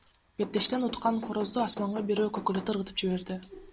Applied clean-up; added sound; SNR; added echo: none; Knock / Wood; 13 dB; none.